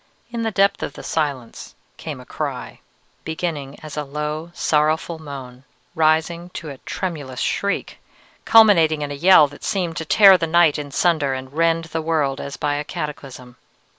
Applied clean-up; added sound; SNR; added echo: none; none; none; none.